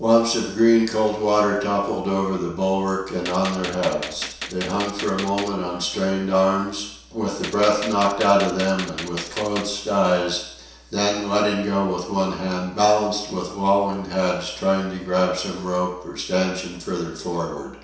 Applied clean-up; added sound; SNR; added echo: none; Gunshot, gunfire; 12 dB; reverberation time 0.7 s.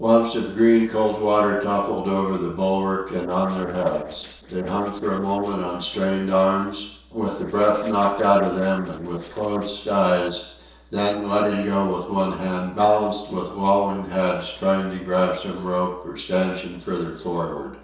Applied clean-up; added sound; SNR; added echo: neural separator model SepFormer DNS4.